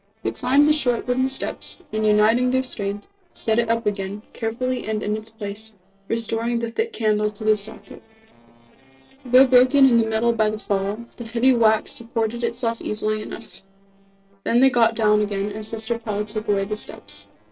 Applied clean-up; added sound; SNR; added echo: neural separator model SepFormer DNS4.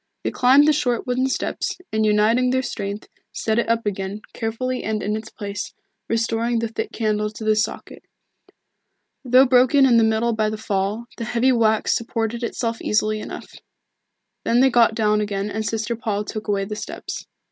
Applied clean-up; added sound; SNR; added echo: none; none; none; none.